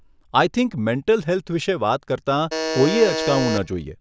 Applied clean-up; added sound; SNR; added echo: none; Alarm; 4 dB; none.